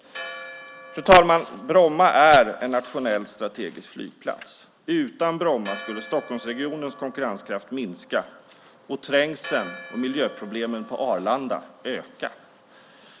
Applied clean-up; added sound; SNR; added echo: none; Church bell; 19 dB; none.